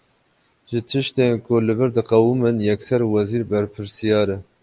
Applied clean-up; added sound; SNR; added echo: none; none; none; none.